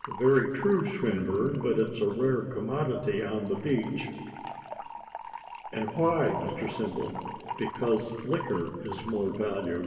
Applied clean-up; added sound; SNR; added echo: none; Fill (with liquid) / Trickle, dribble; 13 dB; reverberation time 2.3 s.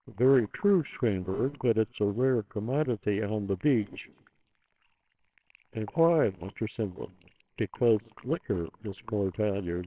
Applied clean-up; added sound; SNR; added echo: neural separator model SepFormer WHAMR!.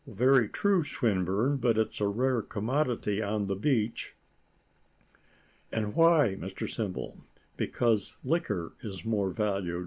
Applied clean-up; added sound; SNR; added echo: none; none; none; none.